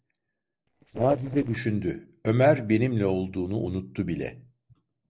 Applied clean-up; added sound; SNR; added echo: neural separator model SepFormer DNS4.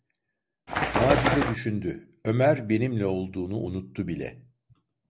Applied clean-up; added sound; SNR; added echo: none; Bird; -3 dB; none.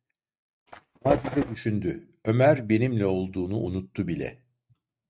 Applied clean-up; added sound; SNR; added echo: neural mask model RNNoise.